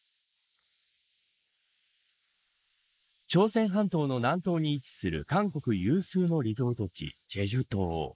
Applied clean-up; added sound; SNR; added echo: neural mask model Resemble Enhance denoiser.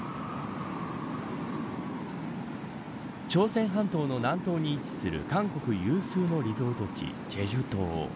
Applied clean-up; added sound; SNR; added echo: none; none; none; none.